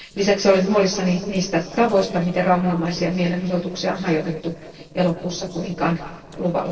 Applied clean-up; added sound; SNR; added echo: neural separator model SepFormer DNS4.